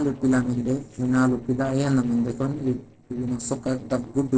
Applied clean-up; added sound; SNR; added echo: neural separator model SepFormer DNS4.